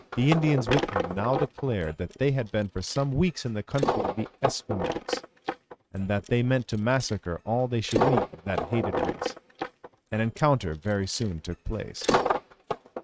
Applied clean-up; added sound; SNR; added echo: neural mask model RNNoise.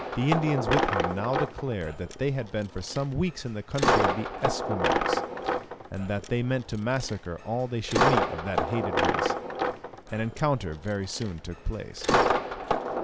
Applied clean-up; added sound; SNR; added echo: none; Coin (dropping); -2 dB; none.